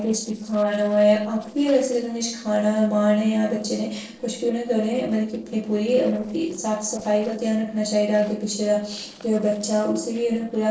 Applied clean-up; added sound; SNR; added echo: neural separator model SepFormer DNS4.